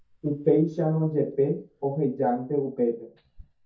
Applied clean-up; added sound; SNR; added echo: neural mask model DeepFilterNet 3.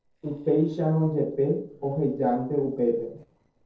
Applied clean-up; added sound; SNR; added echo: neural separator model SepFormer DNS4.